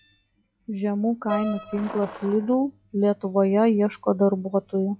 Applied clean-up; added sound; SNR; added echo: classical method log-MMSE.